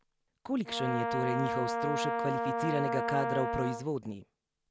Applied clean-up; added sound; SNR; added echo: none; Brass instrument; -2 dB; none.